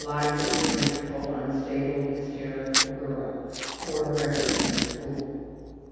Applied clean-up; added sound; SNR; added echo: none; Packing tape, duct tape; 2 dB; reverberation time 2.1 s.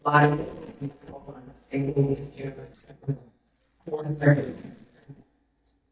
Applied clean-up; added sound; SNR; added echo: neural mask model DeepFilterNet 3.